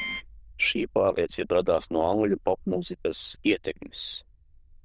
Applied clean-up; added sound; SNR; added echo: neural diffusion model UNIVERSE++.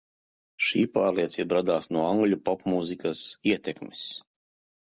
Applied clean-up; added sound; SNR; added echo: none; none; none; none.